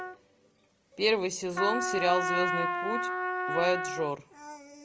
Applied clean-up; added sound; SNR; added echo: none; Trumpet; 1 dB; none.